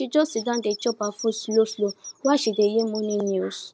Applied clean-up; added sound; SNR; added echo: neural mask model Resemble Enhance denoiser.